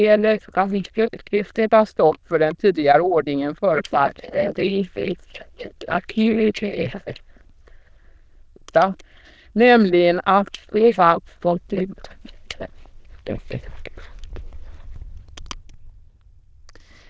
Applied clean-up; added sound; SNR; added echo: neural diffusion model UNIVERSE++.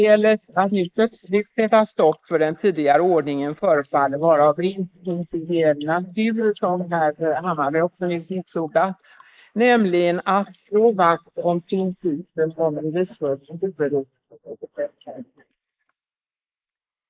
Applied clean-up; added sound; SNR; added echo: neural mask model Resemble Enhance denoiser.